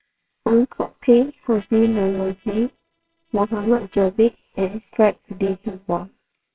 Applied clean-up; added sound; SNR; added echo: neural separator model SepFormer WHAMR!.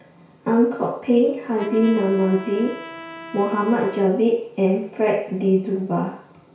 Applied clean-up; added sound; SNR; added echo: none; Trumpet; 16 dB; reverberation time 0.6 s.